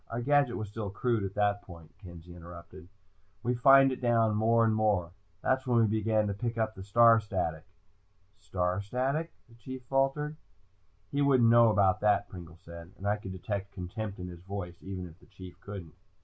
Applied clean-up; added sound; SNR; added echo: none; none; none; none.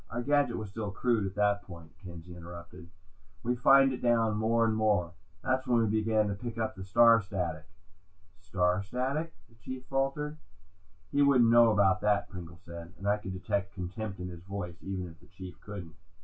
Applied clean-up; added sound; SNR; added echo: none; none; none; reverberation time 0.1 s.